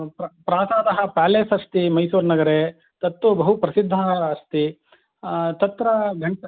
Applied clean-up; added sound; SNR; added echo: none; none; none; none.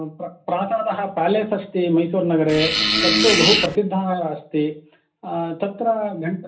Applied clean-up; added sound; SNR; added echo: none; Fart; -3 dB; reverberation time 0.3 s.